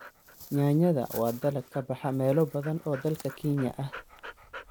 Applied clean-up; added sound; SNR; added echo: none; Dog; 18 dB; none.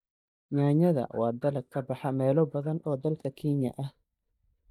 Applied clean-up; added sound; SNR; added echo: neural mask model DeepFilterNet 3.